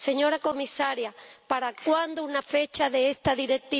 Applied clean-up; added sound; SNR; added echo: none; none; none; none.